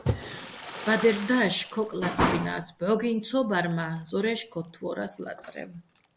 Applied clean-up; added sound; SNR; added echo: none; Splash, splatter; 12 dB; none.